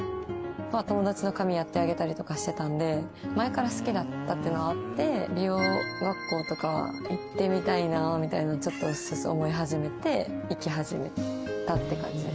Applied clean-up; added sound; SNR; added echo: none; Squeak; 15 dB; none.